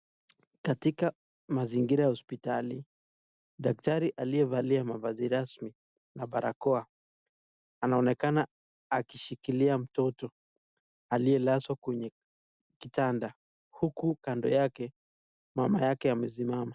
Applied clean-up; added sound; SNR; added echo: none; none; none; none.